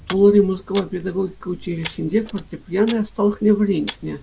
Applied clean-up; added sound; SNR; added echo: none; Camera; 19 dB; none.